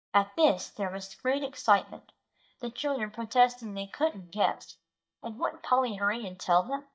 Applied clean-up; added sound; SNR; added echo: neural mask model DeepFilterNet 3.